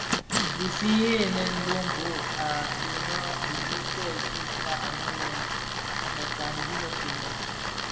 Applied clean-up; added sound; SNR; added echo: none; Tools; -2 dB; reverberation time 1.8 s.